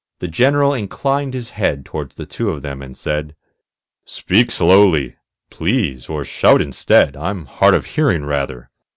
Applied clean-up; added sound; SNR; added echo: none; none; none; none.